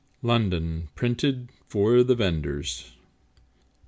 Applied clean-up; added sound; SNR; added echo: none; none; none; none.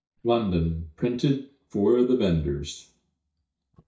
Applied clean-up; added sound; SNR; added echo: neural mask model DeepFilterNet 3.